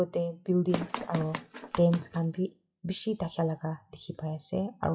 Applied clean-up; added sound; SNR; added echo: classical method WPE with log-MMSE.